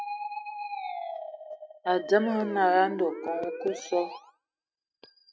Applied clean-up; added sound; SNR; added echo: neural mask model RNNoise.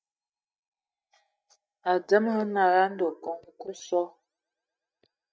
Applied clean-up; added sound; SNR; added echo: neural mask model DeepFilterNet 3.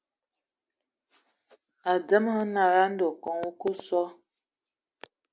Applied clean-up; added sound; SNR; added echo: none; none; none; none.